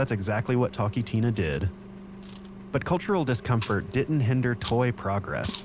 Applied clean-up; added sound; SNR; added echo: none; Chewing, mastication + Engine; 14 dB; none.